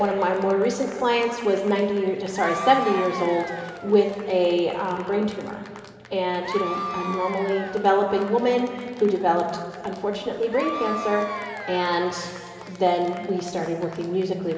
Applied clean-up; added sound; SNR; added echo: none; Applause / Crowd / Cheering; 12 dB; reverberation time 2.3 s.